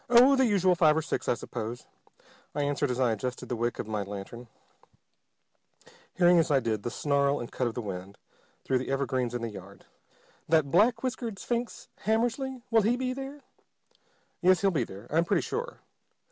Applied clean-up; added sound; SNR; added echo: none; none; none; none.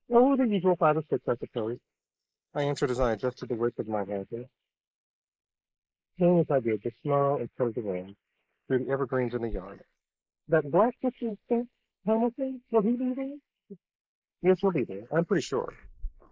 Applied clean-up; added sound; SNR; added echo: neural mask model Resemble Enhance denoiser.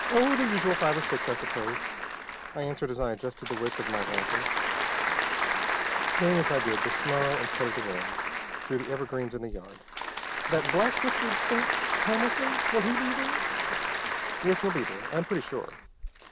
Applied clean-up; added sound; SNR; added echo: none; Applause / Crowd; -1 dB; none.